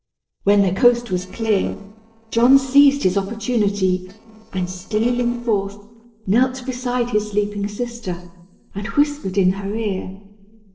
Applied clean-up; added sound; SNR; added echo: neural separator model SepFormer DNS4.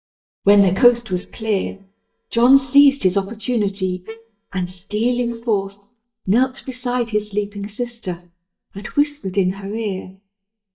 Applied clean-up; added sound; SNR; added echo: neural mask model DeepFilterNet 3.